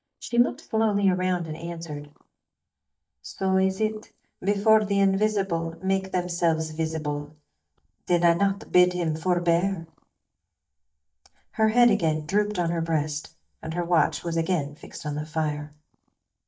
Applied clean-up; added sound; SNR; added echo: neural mask model DeepFilterNet 3.